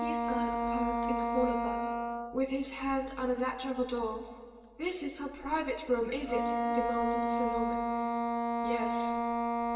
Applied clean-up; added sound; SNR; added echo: none; Wind instrument, woodwind instrument; -1 dB; reverberation time 2.4 s.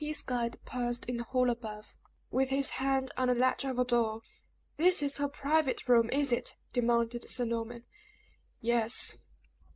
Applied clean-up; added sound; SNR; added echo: none; none; none; none.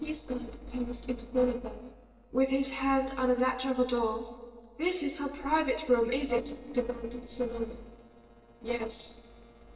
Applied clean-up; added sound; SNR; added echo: neural separator model SepFormer DNS4.